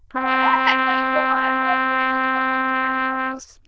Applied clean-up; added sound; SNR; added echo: neural diffusion model UNIVERSE++.